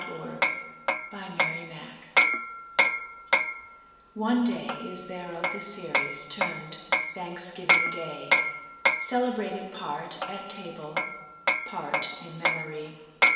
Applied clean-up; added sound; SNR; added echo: none; Hammer; -5 dB; reverberation time 1.2 s.